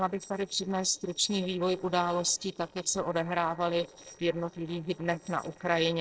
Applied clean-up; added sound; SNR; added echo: neural separator model SepFormer DNS4.